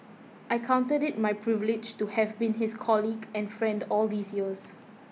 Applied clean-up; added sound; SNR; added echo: none; none; none; none.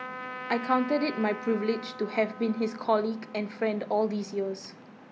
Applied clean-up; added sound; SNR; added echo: none; Trumpet; 13 dB; none.